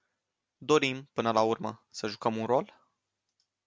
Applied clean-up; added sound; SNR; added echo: none; none; none; none.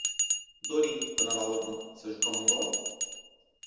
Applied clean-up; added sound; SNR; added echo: none; Bell; -3 dB; reverberation time 1.1 s.